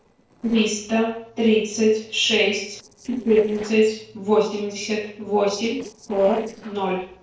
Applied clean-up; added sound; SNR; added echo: neural separator model SepFormer DNS4.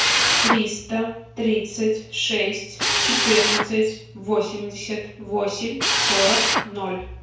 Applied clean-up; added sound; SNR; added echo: none; Drill; 0 dB; reverberation time 0.5 s.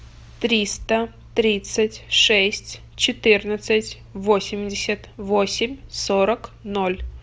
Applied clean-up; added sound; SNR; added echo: none; none; none; none.